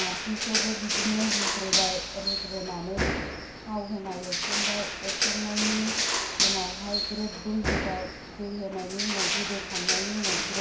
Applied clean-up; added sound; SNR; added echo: none; Crushing; -4 dB; reverberation time 0.5 s.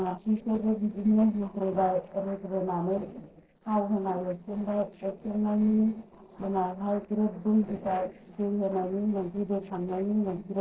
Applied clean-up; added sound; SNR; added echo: neural separator model SepFormer DNS4.